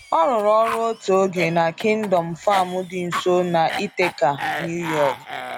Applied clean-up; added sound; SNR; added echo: none; Cough; 10 dB; none.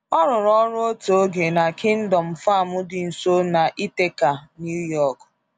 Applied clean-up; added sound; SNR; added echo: none; none; none; none.